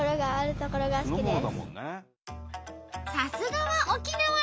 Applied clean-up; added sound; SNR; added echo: none; none; none; none.